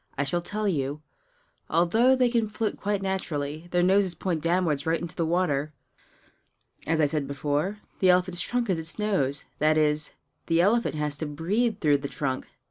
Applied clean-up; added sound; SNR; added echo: none; none; none; none.